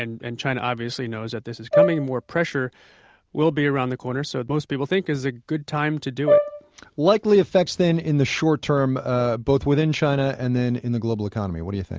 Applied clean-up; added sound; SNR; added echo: none; Brass instrument; 1 dB; none.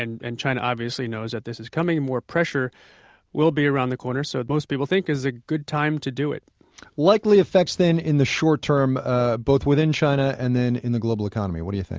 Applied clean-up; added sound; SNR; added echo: none; none; none; none.